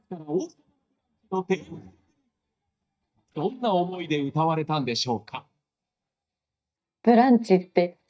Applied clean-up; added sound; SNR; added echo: neural mask model DeepFilterNet 3.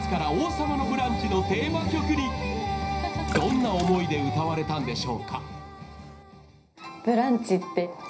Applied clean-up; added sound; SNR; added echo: none; Water / Splash, splatter; 13 dB; reverberation time 0.4 s.